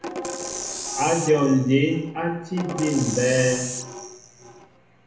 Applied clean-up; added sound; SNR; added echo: none; Percussion; 9 dB; reverberation time 0.8 s.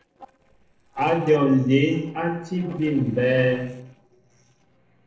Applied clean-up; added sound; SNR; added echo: neural separator model SepFormer DNS4.